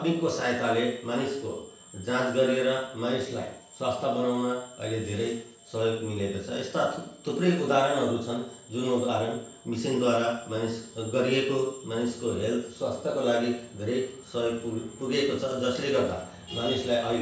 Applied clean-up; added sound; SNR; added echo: none; none; none; reverberation time 0.7 s.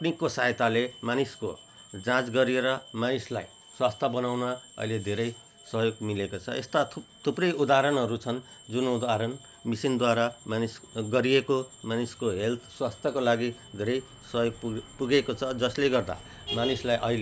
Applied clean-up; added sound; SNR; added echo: none; none; none; none.